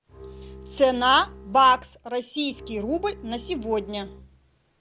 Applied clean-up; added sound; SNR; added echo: none; Bowed string instrument; 19 dB; none.